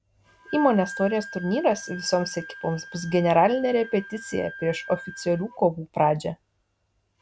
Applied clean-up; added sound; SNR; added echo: none; Wind instrument, woodwind instrument; 16 dB; none.